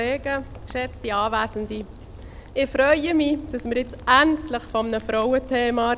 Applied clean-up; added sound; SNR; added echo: none; Rain; 16 dB; none.